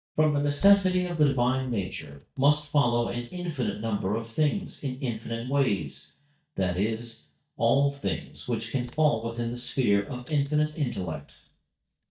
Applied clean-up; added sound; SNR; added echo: neural mask model DeepFilterNet 3.